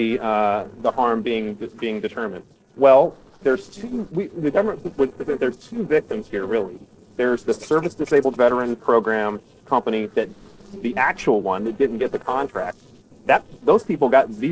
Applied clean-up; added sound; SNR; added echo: neural separator model SepFormer DNS4.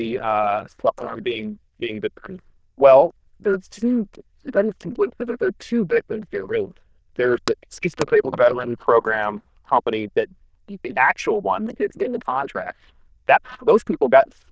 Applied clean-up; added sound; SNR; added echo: neural diffusion model UNIVERSE++.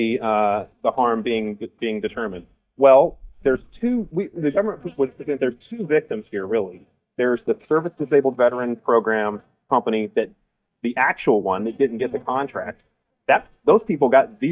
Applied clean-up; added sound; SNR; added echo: neural mask model DeepFilterNet 3.